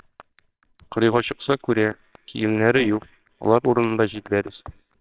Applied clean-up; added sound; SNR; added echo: neural separator model SepFormer WHAMR!.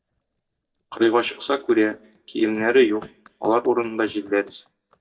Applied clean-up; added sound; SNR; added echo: neural mask model DeepFilterNet 3.